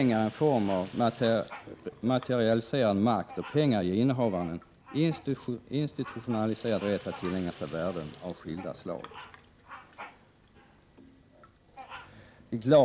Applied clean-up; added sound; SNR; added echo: none; Bird vocalization, bird call, bird song + Sink (filling or washing); 19 dB; none.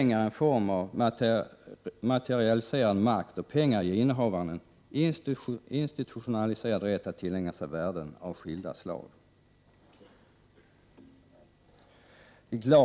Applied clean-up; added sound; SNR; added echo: none; none; none; none.